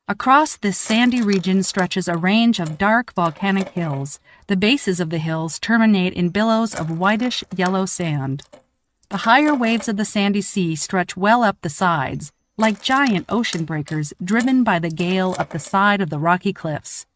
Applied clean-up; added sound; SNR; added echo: neural mask model RNNoise.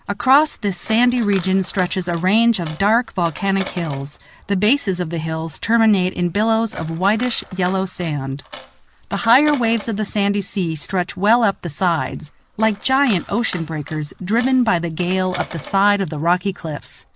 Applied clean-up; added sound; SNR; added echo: none; Coin (dropping); 17 dB; none.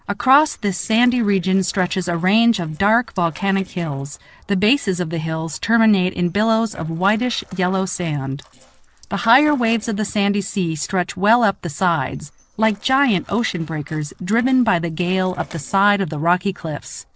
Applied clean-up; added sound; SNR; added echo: neural separator model SepFormer DNS4.